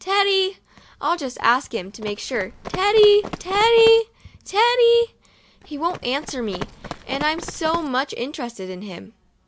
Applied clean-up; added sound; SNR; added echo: none; Run; 14 dB; none.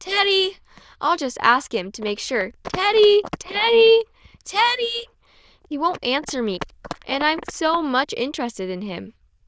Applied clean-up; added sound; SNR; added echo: neural diffusion model UNIVERSE++.